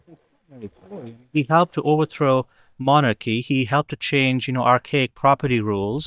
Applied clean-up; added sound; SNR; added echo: neural mask model DeepFilterNet 3.